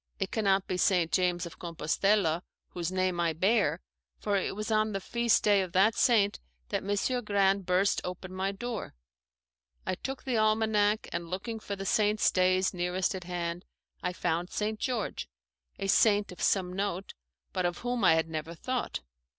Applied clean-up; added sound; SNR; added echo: none; none; none; none.